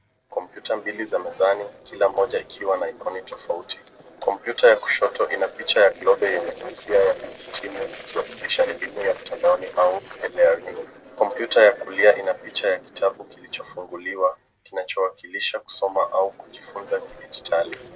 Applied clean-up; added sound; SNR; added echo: neural separator model SepFormer DNS4.